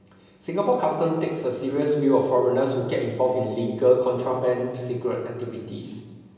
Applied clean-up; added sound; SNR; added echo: none; none; none; reverberation time 1.3 s.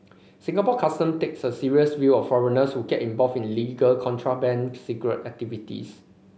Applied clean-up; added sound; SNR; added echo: none; none; none; none.